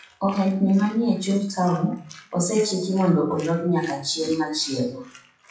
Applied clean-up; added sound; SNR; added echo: classical method WPE with log-MMSE.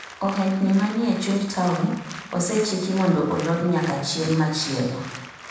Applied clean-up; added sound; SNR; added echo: none; Applause; 16 dB; reverberation time 1.0 s.